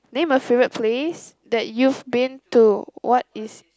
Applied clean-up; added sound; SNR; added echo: none; none; none; none.